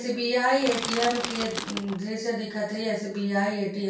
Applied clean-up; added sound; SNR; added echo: none; Crushing; 6 dB; reverberation time 0.3 s.